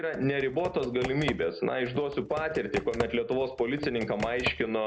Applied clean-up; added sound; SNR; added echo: none; Computer keyboard; 10 dB; none.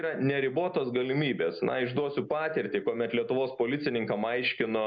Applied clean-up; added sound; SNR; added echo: none; none; none; none.